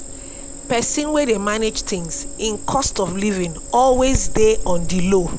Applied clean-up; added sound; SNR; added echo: none; Cricket; 4 dB; none.